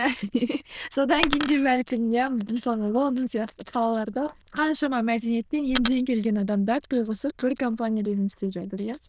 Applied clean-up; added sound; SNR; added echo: neural diffusion model UNIVERSE++.